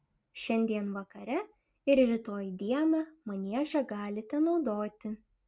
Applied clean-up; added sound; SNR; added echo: none; none; none; none.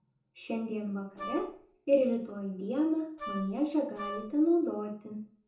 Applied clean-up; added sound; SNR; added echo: none; Wind instrument, woodwind instrument; 10 dB; reverberation time 0.6 s.